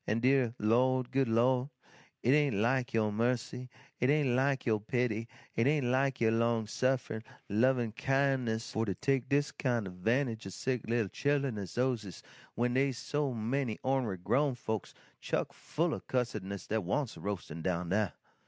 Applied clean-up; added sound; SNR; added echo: none; none; none; none.